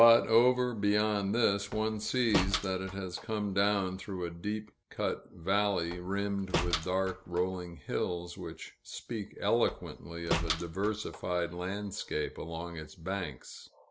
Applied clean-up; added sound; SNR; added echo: none; Slam; 9 dB; none.